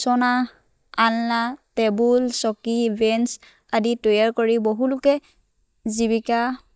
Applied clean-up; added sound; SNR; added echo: neural mask model DeepFilterNet 3.